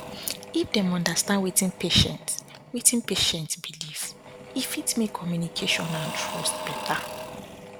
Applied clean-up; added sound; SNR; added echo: none; Engine / Drill / Mechanisms; 11 dB; none.